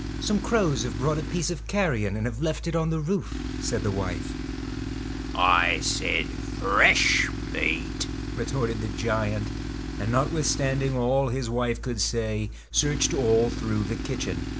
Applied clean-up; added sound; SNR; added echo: none; Tools; 5 dB; none.